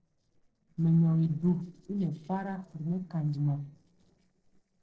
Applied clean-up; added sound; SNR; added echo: neural separator model SepFormer DNS4.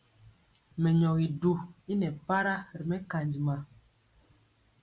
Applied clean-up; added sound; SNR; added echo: none; none; none; none.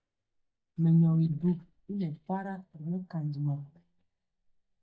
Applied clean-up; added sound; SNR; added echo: neural mask model DeepFilterNet 3.